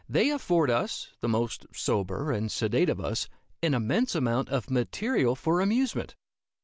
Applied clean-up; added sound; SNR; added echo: none; none; none; none.